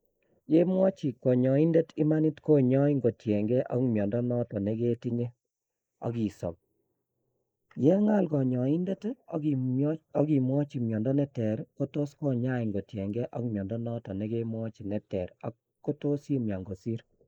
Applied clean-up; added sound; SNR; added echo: neural mask model Resemble Enhance denoiser.